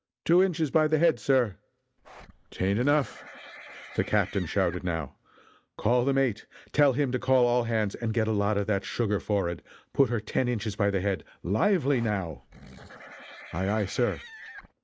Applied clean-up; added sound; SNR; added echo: none; Livestock, farm animals, working animals; 18 dB; none.